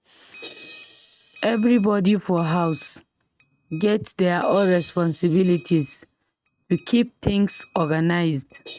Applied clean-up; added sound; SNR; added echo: neural mask model RNNoise.